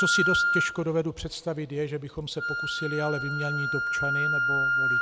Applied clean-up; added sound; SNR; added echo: none; Wind instrument, woodwind instrument; -3 dB; none.